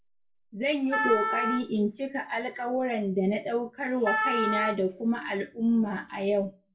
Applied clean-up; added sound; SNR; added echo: none; Wind instrument, woodwind instrument; 2 dB; reverberation time 0.2 s.